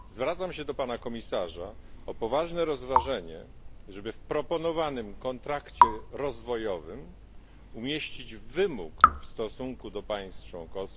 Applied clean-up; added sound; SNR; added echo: none; Raindrop / Drip; -1 dB; none.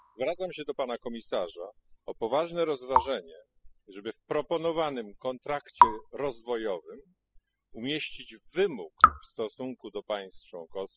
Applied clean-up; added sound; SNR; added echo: classical method spectral subtraction.